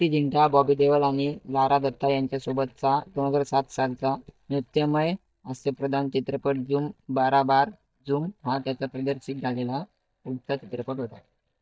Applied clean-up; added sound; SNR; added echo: neural mask model DeepFilterNet 3.